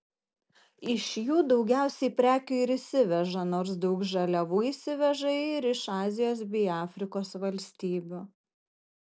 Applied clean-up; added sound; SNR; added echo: none; none; none; none.